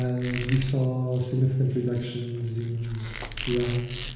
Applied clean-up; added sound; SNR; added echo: none; Squeak; 11 dB; reverberation time 1.1 s.